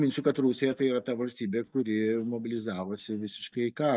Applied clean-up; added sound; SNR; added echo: neural mask model DeepFilterNet 3.